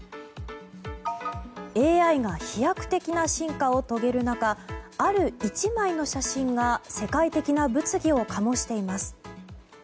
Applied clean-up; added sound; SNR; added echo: none; none; none; none.